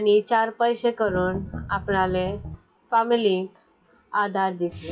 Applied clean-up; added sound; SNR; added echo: classical method WPE with log-MMSE.